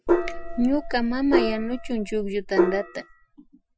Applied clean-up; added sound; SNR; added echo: classical method Wiener filter.